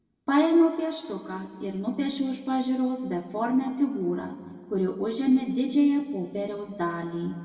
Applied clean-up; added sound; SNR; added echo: none; none; none; reverberation time 1.7 s.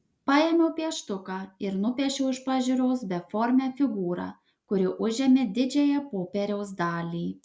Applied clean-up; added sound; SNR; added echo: none; none; none; none.